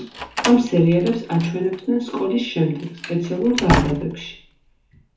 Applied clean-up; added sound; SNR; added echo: none; Slam; 8 dB; reverberation time 0.6 s.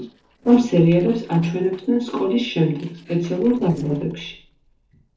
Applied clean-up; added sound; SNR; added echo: neural separator model SepFormer DNS4.